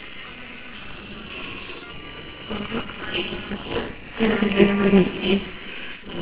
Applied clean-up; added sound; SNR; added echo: neural separator model SepFormer WHAMR!.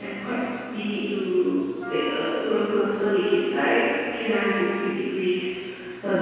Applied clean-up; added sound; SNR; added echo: none; Wind instrument, woodwind instrument; 15 dB; reverberation time 2.0 s.